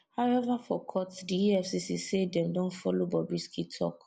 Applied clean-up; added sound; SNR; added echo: none; none; none; none.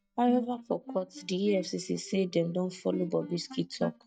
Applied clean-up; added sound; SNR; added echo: neural mask model DeepFilterNet 3.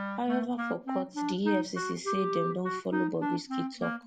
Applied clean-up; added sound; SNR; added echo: none; Wind instrument, woodwind instrument; 0 dB; none.